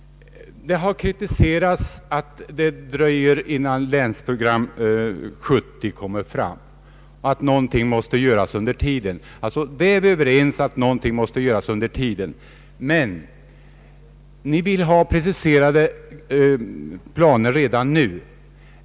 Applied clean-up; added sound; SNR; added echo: none; none; none; none.